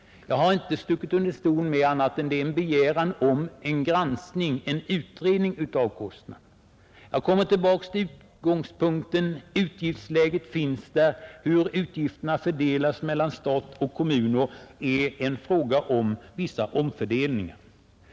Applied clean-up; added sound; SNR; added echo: none; none; none; none.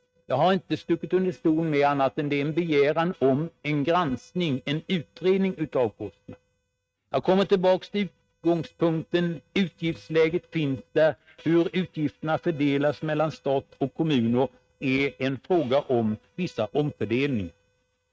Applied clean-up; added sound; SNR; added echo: neural mask model RNNoise.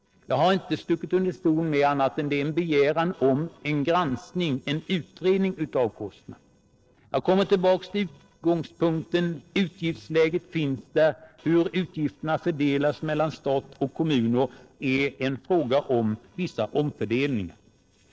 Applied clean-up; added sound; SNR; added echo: neural separator model SepFormer DNS4.